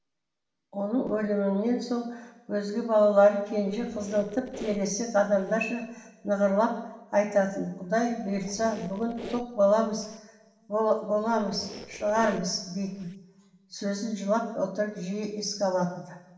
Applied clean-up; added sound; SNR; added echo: none; Squeak; 16 dB; reverberation time 1.0 s.